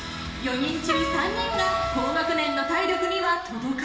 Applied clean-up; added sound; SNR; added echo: none; Trumpet; 4 dB; reverberation time 1.0 s.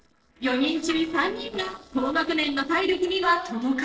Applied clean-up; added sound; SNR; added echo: neural separator model SepFormer DNS4.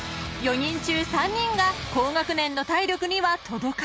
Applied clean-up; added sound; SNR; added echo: none; none; none; none.